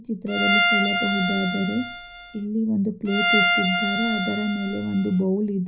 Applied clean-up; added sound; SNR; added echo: none; Bowed string instrument; 0 dB; reverberation time 0.4 s.